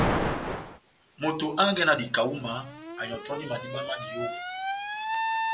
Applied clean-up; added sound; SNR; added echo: none; Alarm; 2 dB; none.